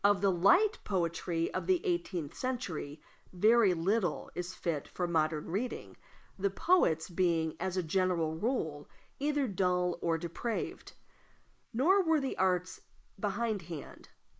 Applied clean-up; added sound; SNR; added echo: neural mask model Resemble Enhance denoiser.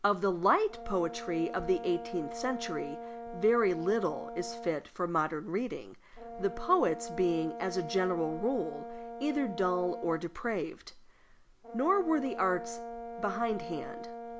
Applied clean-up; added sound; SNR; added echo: none; Brass instrument; 11 dB; none.